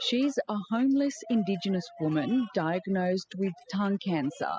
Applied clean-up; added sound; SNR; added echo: classical method spectral subtraction.